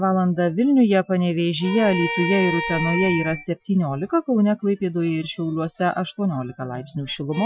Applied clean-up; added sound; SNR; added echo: classical method Wiener filter.